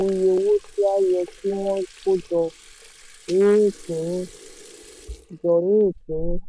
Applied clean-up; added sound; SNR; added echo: none; Sink (filling or washing) / Water tap, faucet; 13 dB; none.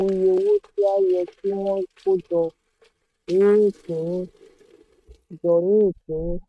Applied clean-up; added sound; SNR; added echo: neural mask model RNNoise.